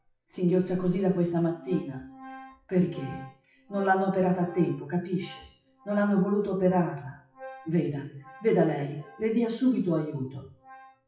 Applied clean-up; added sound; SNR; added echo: classical method WPE with log-MMSE.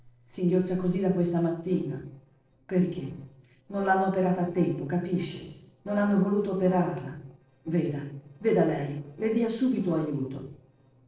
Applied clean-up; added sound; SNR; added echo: neural separator model SepFormer DNS4.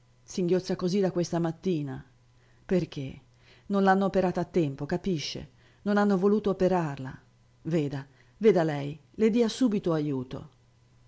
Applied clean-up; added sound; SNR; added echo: none; none; none; none.